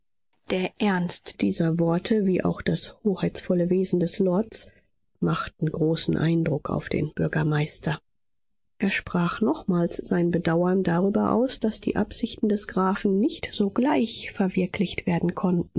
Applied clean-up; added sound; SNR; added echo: none; none; none; none.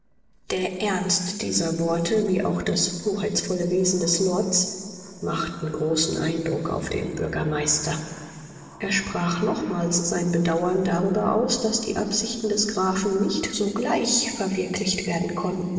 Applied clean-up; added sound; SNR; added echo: neural separator model SepFormer DNS4.